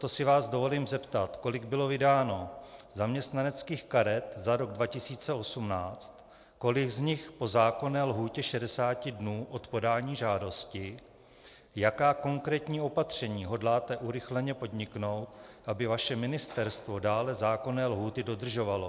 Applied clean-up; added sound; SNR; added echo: none; none; none; none.